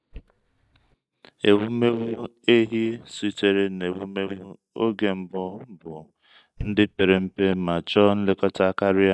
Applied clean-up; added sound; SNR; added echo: neural mask model DeepFilterNet 3.